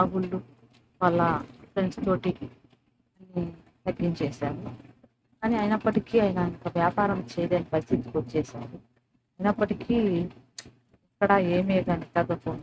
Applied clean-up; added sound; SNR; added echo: neural mask model RNNoise.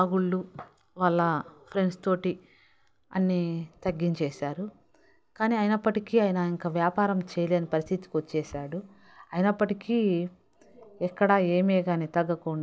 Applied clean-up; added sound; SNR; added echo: none; none; none; none.